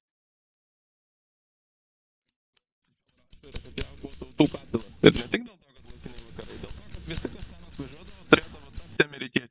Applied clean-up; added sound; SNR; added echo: neural mask model DeepFilterNet 3.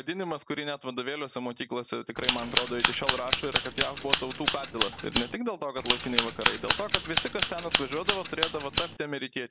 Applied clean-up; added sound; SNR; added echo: none; Scissors; -3 dB; none.